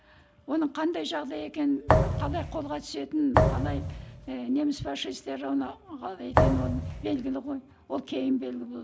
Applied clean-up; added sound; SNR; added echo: none; Thump, thud; -4 dB; none.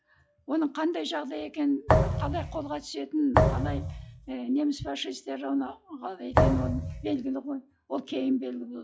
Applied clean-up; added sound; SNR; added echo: classical method log-MMSE.